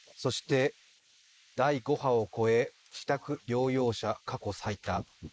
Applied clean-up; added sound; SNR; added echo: neural mask model Resemble Enhance denoiser.